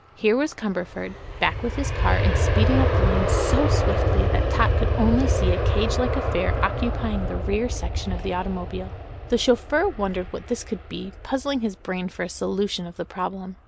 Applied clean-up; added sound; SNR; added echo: none; Aircraft; -2 dB; none.